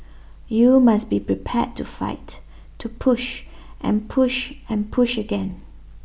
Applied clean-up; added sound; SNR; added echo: none; none; none; none.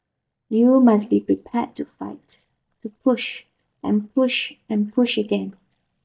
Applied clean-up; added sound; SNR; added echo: neural mask model DeepFilterNet 3.